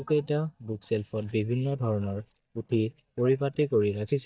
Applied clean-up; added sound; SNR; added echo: neural mask model DeepFilterNet 3.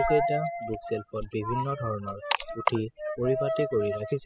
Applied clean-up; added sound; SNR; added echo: classical method spectral subtraction.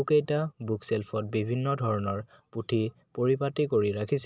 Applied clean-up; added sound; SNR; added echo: none; none; none; none.